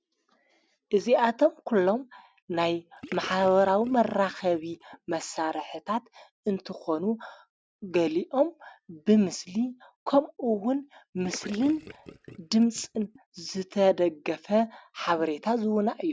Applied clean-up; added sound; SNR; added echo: none; Gurgling / Liquid; 19 dB; none.